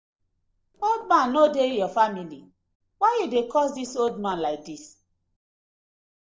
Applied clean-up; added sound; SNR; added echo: neural separator model SepFormer DNS4.